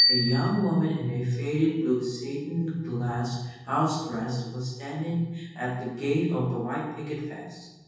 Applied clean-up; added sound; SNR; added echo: none; Bicycle bell; 7 dB; reverberation time 1.1 s.